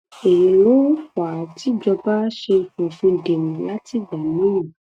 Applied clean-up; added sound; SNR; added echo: neural mask model RNNoise.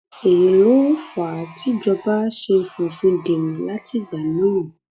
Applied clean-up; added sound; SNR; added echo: classical method log-MMSE.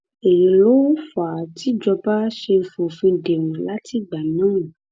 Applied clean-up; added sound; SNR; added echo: none; none; none; none.